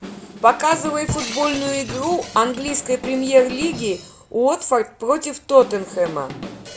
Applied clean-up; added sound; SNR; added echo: none; Drum kit + Shatter; 13 dB; none.